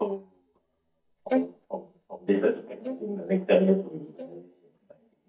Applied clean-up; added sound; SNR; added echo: neural mask model DeepFilterNet 3.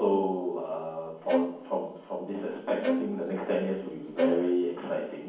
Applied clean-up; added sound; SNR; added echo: none; Bowed string instrument; 2 dB; reverberation time 1.2 s.